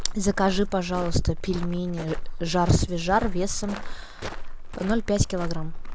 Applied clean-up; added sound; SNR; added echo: none; Walk, footsteps; 4 dB; none.